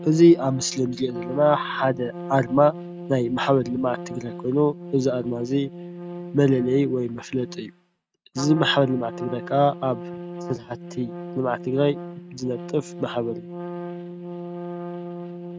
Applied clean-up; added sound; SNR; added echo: neural mask model RNNoise.